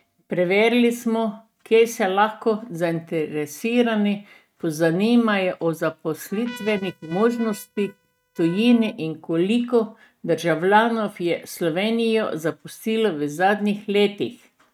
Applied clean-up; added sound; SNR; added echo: neural mask model RNNoise.